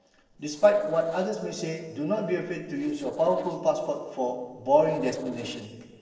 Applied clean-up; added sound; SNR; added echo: neural separator model SepFormer DNS4.